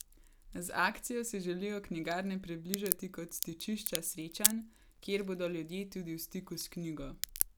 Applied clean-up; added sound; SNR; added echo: none; Crack; 3 dB; none.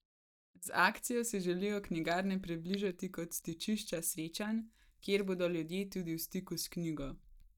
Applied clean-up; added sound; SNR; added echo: neural mask model DeepFilterNet 3.